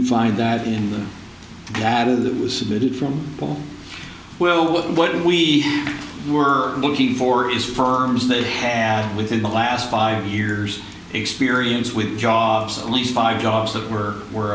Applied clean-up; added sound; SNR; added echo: none; none; none; none.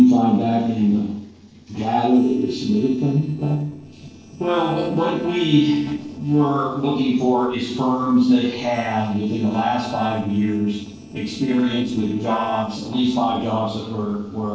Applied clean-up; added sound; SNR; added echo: neural separator model SepFormer DNS4.